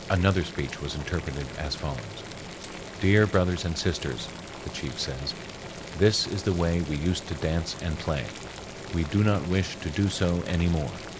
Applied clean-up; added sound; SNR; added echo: none; Boiling; 12 dB; none.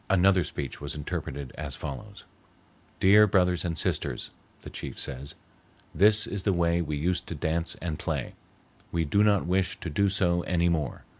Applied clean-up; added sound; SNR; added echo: none; none; none; none.